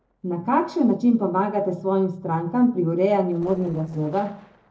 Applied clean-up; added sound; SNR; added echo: neural separator model SepFormer DNS4.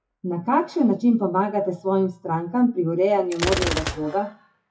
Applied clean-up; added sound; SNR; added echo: classical method WPE with log-MMSE.